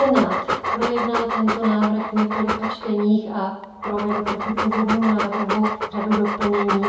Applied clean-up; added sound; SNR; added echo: none; Dog; 4 dB; reverberation time 2.6 s.